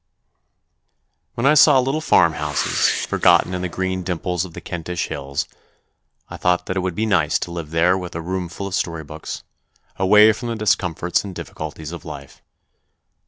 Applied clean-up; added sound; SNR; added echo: none; Whoosh, swoosh, swish; 10 dB; none.